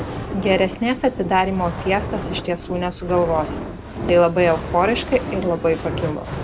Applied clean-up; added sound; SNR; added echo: none; Fire; 8 dB; none.